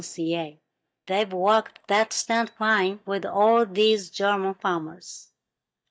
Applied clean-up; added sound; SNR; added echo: neural mask model DeepFilterNet 3.